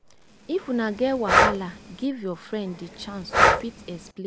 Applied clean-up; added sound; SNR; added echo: none; Breathing; -4 dB; none.